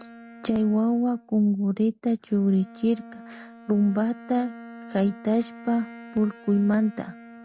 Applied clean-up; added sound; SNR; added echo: none; Bowed string instrument + Tambourine; 19 dB; none.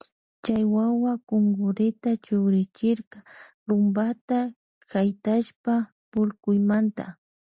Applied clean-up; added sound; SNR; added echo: none; none; none; none.